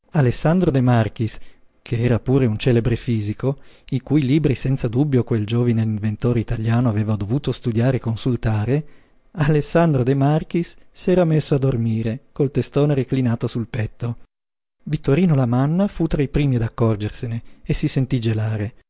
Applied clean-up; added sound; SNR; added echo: none; none; none; none.